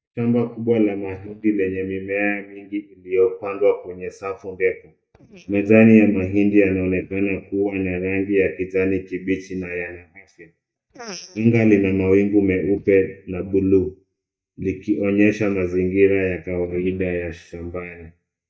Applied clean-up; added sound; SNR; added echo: neural mask model DeepFilterNet 3.